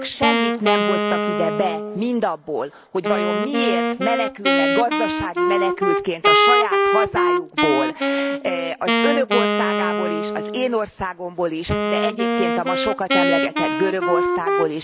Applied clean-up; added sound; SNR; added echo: none; Wind instrument, woodwind instrument; -3 dB; none.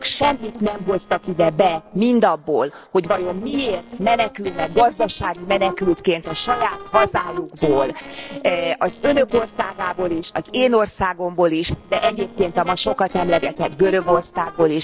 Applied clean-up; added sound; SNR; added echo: neural separator model SepFormer DNS4.